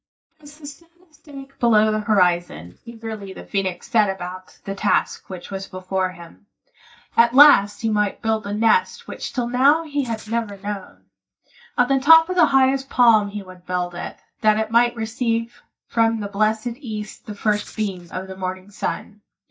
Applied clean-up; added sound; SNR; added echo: neural mask model DeepFilterNet 3.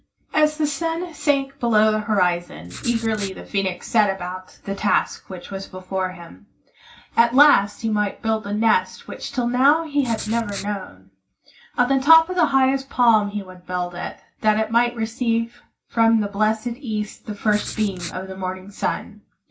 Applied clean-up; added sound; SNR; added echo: none; Writing; 13 dB; reverberation time 0.2 s.